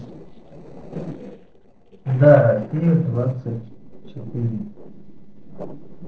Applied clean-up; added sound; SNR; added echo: neural separator model SepFormer DNS4.